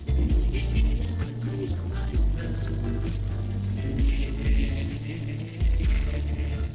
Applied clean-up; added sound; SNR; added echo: neural separator model SepFormer DNS4.